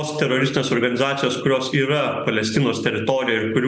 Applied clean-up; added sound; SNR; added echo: none; none; none; none.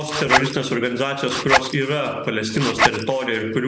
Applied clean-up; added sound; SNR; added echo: none; Zipper (clothing); 2 dB; none.